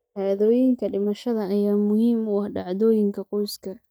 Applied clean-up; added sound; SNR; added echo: neural mask model DeepFilterNet 3.